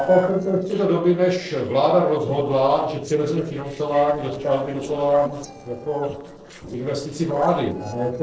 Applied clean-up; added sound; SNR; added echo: neural separator model SepFormer DNS4.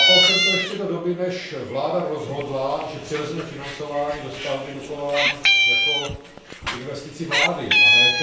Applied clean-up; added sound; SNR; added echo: none; Meow; -5 dB; reverberation time 0.6 s.